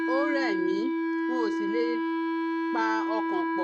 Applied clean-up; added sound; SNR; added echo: neural mask model RNNoise.